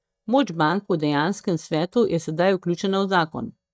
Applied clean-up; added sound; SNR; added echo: neural mask model DeepFilterNet 3.